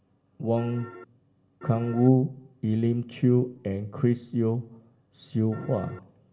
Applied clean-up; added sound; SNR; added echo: none; Piano; 16 dB; reverberation time 0.6 s.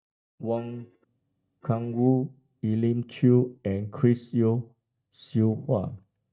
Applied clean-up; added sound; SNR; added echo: neural mask model DeepFilterNet 3.